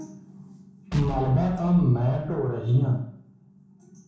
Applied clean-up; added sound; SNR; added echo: none; Explosion; 13 dB; reverberation time 0.6 s.